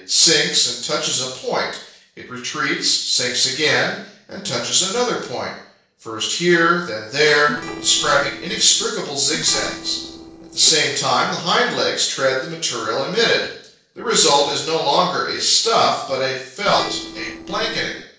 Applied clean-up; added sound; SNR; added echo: neural separator model SepFormer DNS4.